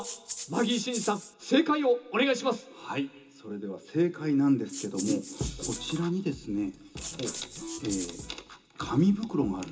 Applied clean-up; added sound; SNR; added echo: none; Rattle (instrument); 11 dB; reverberation time 0.2 s.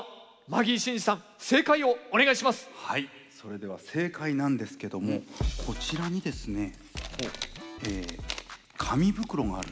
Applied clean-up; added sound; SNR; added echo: none; none; none; none.